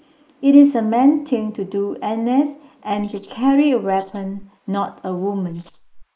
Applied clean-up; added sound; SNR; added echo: neural mask model Resemble Enhance denoiser.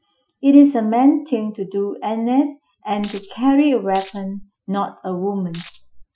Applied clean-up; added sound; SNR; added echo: classical method Wiener filter.